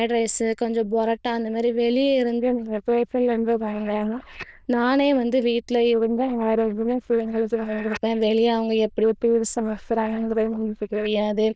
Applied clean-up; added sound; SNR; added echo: neural diffusion model UNIVERSE++.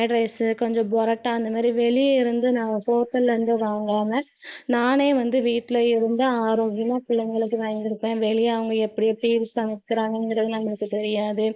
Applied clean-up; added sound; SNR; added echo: neural mask model Resemble Enhance denoiser.